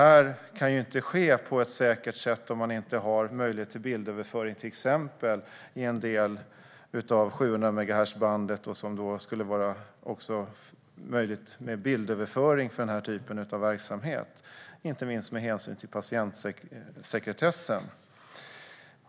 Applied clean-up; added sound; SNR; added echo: none; none; none; none.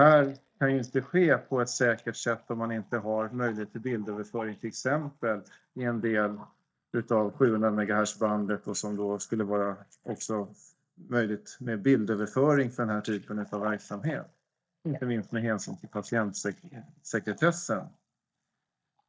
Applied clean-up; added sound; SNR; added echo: neural mask model DeepFilterNet 3.